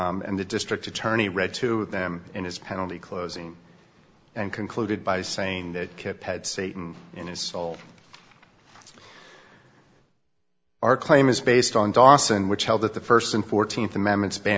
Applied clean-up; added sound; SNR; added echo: none; none; none; none.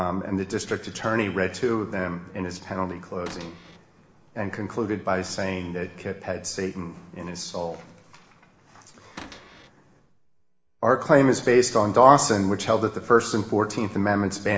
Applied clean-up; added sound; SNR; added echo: none; Cupboard open or close / Door; 19 dB; reverberation time 0.8 s.